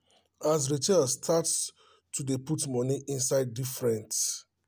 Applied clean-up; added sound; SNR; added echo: none; none; none; none.